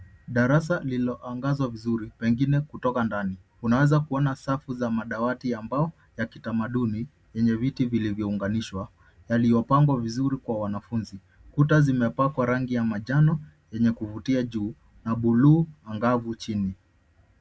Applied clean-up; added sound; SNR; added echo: none; none; none; none.